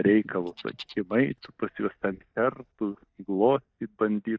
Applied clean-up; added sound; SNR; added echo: neural mask model DeepFilterNet 3.